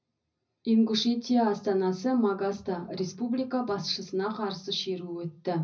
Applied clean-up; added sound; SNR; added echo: none; none; none; reverberation time 0.4 s.